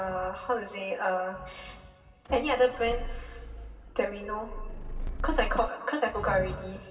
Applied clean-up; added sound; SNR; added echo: none; Motor vehicle (road); 5 dB; reverberation time 1.4 s.